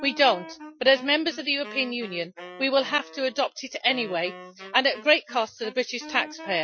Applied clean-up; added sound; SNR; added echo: classical method Wiener filter.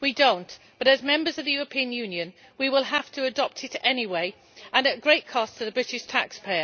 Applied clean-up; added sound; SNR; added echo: none; none; none; none.